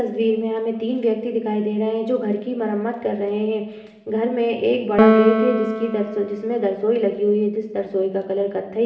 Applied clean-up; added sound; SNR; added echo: none; Piano; 1 dB; reverberation time 1.2 s.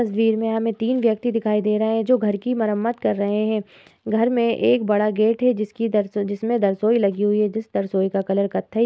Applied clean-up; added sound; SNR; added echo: none; none; none; none.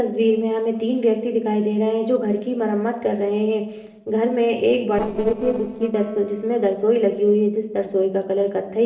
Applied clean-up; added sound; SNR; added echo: neural separator model SepFormer DNS4.